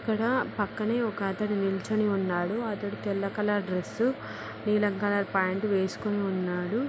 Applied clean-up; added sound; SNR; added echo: none; none; none; none.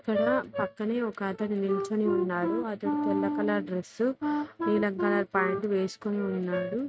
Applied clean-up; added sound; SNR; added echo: neural mask model RNNoise.